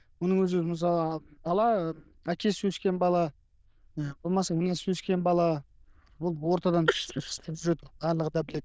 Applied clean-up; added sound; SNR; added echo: neural diffusion model UNIVERSE++.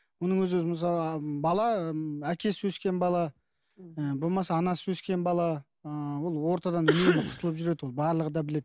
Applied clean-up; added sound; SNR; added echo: none; Cough; 1 dB; none.